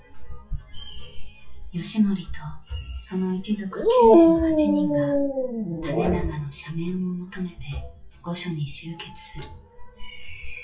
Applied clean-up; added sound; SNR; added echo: classical method WPE with log-MMSE.